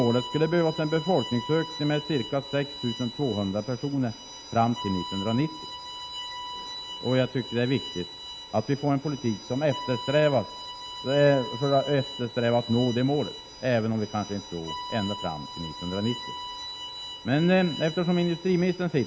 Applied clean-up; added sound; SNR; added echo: none; Bowed string instrument; 12 dB; none.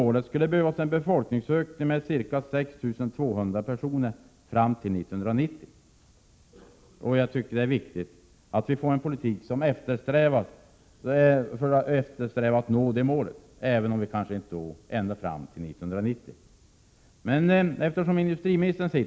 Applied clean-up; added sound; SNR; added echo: none; none; none; none.